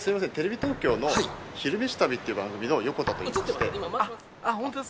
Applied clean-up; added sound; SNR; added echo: none; Knock; 11 dB; none.